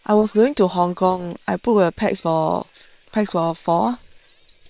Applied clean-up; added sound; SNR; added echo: neural separator model SepFormer WHAM!.